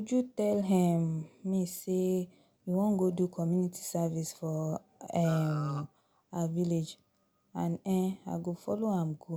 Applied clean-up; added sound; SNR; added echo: none; Burping, eructation; 13 dB; none.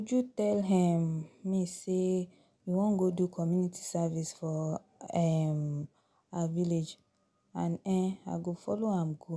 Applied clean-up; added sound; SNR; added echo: none; none; none; none.